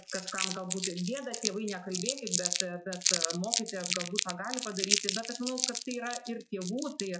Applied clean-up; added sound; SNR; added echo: classical method log-MMSE.